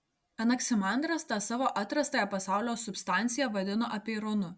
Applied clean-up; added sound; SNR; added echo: none; none; none; none.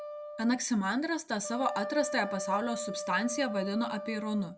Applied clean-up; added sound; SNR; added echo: none; Wind instrument, woodwind instrument; 8 dB; none.